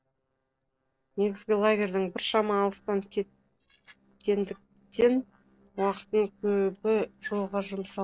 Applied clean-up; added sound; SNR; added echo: neural separator model SepFormer DNS4.